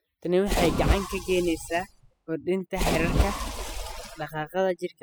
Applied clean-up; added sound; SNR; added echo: classical method spectral subtraction.